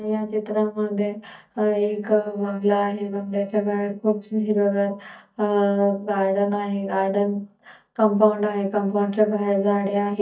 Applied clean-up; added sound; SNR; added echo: neural mask model DeepFilterNet 3.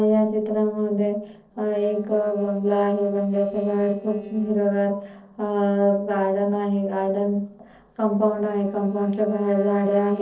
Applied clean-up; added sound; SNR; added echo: neural separator model SepFormer DNS4.